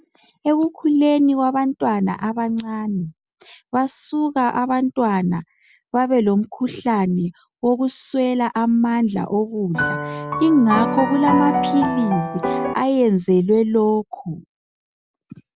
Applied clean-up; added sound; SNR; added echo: none; Piano; 2 dB; none.